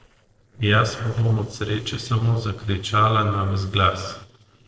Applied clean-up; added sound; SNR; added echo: neural separator model SepFormer DNS4.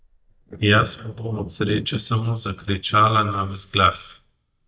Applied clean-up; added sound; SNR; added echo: neural mask model DeepFilterNet 3.